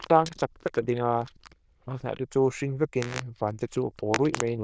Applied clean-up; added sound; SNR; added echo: neural diffusion model UNIVERSE++.